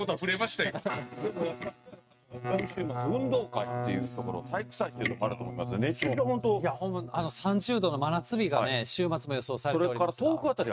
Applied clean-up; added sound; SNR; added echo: neural mask model RNNoise.